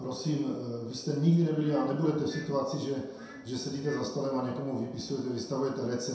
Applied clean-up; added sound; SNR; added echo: none; Glass; 17 dB; reverberation time 0.7 s.